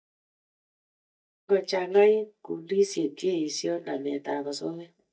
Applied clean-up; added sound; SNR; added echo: neural mask model DeepFilterNet 3.